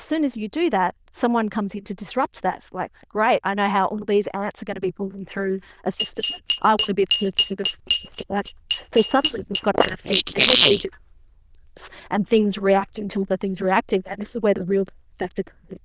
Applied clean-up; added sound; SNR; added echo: neural diffusion model UNIVERSE++.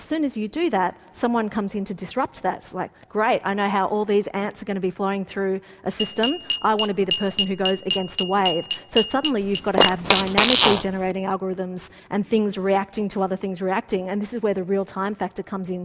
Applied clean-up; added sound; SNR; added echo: none; Glass + Fart; 1 dB; none.